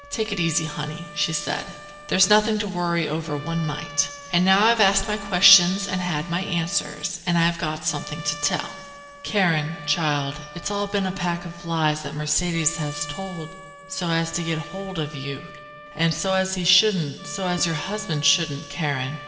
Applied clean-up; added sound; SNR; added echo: none; Trumpet; 17 dB; reverberation time 1.9 s.